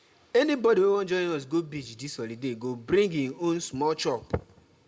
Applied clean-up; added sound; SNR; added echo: none; none; none; reverberation time 1.0 s.